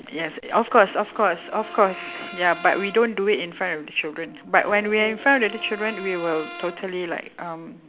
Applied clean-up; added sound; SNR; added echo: none; Brass instrument; 18 dB; none.